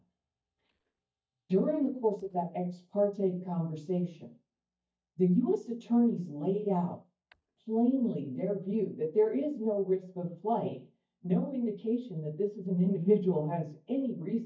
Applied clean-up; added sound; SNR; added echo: neural mask model DeepFilterNet 3.